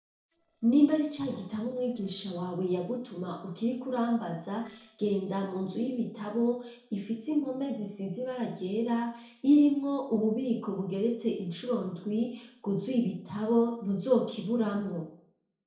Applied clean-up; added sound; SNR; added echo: neural separator model SepFormer DNS4.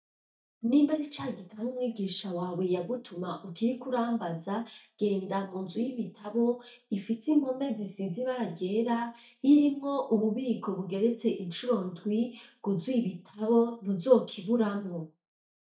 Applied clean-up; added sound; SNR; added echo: neural mask model DeepFilterNet 3.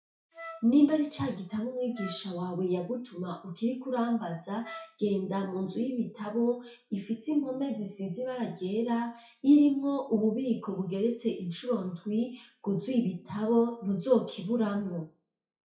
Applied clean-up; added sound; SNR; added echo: classical method WPE with log-MMSE.